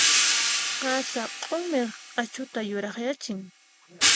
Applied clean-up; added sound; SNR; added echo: none; Hi-hat; -4 dB; none.